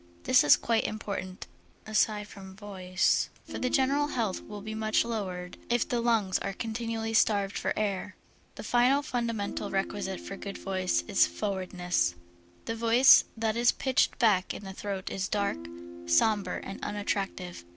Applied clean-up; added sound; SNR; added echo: none; Guitar; 16 dB; none.